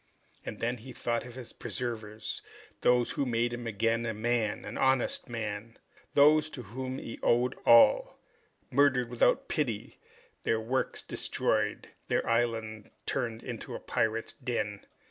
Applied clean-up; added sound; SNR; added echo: none; none; none; none.